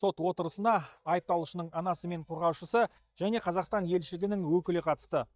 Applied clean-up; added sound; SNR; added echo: neural mask model DeepFilterNet 3.